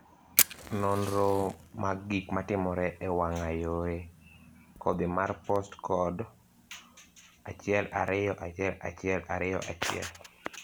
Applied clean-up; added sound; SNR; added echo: none; Fire; 8 dB; none.